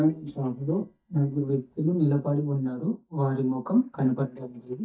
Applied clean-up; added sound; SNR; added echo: neural mask model DeepFilterNet 3.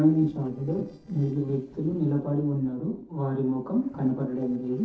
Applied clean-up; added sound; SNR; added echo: neural separator model SepFormer DNS4.